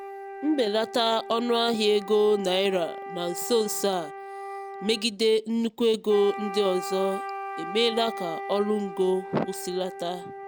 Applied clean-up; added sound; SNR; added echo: none; Wind instrument, woodwind instrument; 11 dB; none.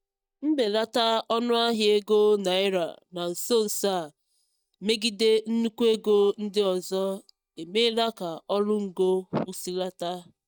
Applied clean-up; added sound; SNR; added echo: neural mask model DeepFilterNet 3.